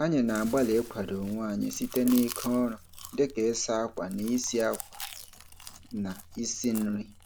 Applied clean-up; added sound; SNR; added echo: none; Chewing, mastication; 15 dB; none.